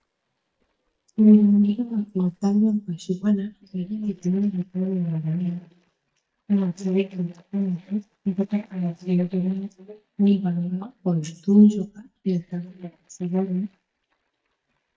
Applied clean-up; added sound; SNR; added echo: neural mask model DeepFilterNet 3.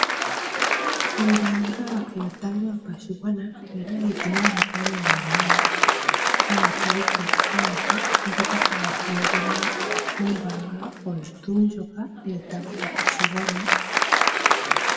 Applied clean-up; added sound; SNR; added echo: none; Applause; -4 dB; reverberation time 1.1 s.